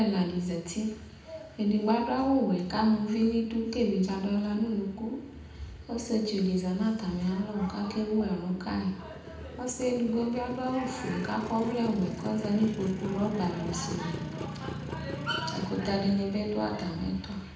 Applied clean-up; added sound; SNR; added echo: none; Motorcycle; 13 dB; reverberation time 0.8 s.